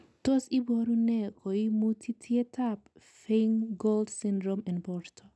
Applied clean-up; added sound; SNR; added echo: none; none; none; none.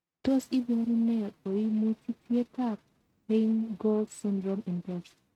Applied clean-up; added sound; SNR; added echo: neural mask model RNNoise.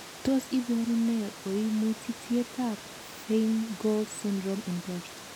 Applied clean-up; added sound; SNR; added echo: none; Water; 14 dB; none.